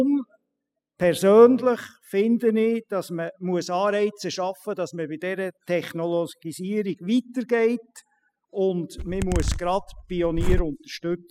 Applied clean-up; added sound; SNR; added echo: classical method spectral subtraction.